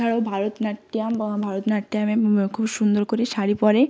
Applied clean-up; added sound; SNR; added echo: none; none; none; none.